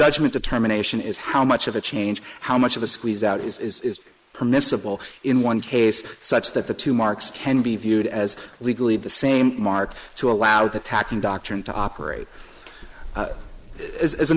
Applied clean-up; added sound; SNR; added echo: neural mask model Resemble Enhance denoiser.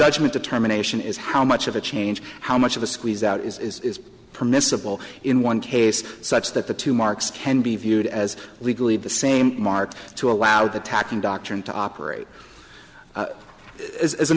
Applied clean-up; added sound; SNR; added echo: none; none; none; none.